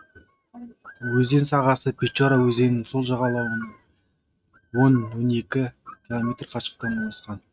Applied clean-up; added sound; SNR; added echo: neural mask model RNNoise.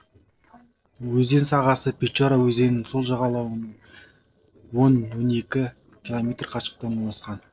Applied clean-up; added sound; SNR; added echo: neural separator model SepFormer DNS4.